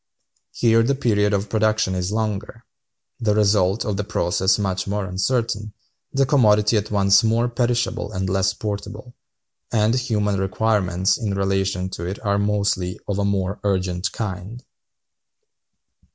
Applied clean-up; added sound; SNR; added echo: none; none; none; none.